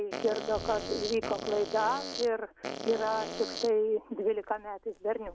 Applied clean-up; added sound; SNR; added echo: none; Fart; 7 dB; none.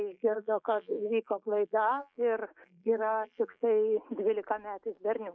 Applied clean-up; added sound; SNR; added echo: neural mask model Resemble Enhance denoiser.